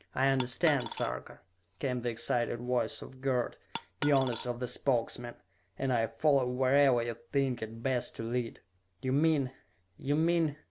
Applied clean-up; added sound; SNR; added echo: none; Coin (dropping); 8 dB; none.